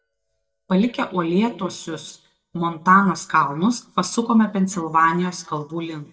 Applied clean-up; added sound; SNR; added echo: neural mask model DeepFilterNet 3.